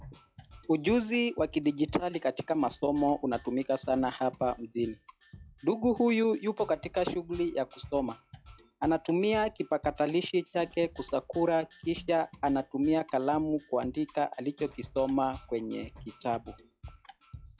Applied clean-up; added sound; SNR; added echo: classical method log-MMSE.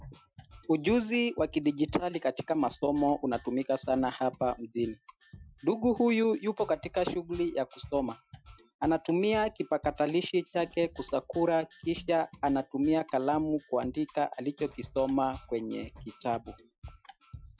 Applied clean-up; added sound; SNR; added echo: classical method Wiener filter.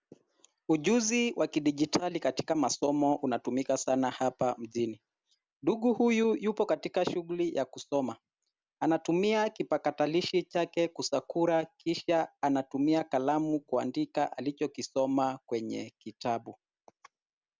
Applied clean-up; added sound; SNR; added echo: none; none; none; none.